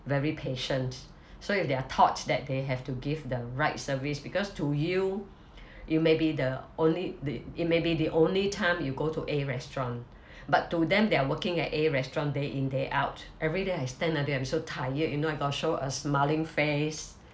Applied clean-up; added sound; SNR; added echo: none; Wind instrument, woodwind instrument; 18 dB; none.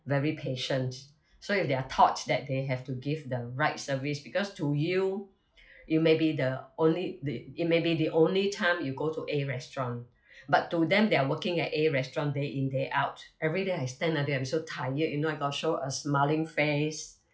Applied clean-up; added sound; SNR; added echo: classical method log-MMSE.